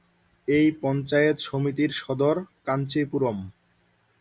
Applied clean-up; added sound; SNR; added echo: none; none; none; none.